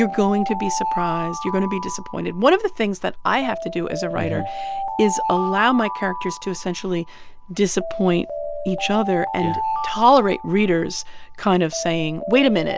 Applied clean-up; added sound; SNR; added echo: none; Alarm; 8 dB; none.